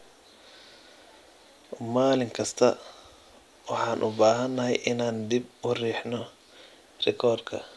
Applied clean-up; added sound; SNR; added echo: none; none; none; none.